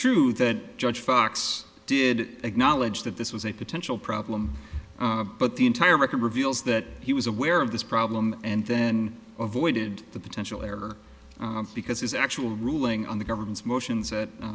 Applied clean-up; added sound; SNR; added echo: none; none; none; none.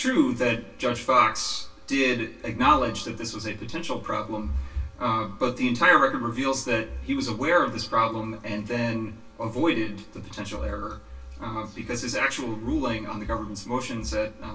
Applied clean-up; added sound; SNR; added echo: none; none; none; reverberation time 0.1 s.